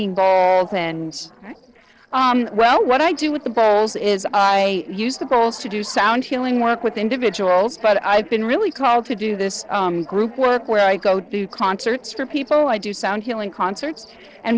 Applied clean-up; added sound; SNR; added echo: neural separator model SepFormer DNS4.